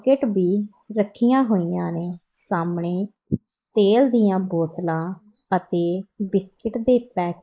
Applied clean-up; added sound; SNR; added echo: neural mask model Resemble Enhance denoiser.